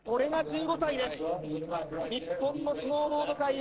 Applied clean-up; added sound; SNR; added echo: neural separator model SepFormer DNS4.